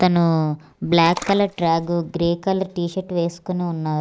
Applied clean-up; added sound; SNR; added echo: neural mask model Resemble Enhance denoiser.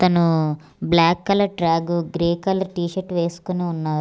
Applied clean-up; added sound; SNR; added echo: none; none; none; none.